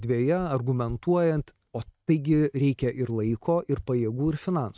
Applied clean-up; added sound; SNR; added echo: neural mask model RNNoise.